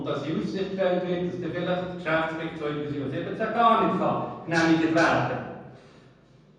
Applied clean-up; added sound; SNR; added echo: none; none; none; reverberation time 1.1 s.